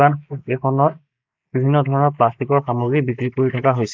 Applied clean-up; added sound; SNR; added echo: neural mask model Resemble Enhance denoiser.